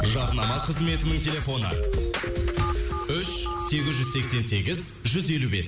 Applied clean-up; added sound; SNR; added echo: none; Telephone; 12 dB; none.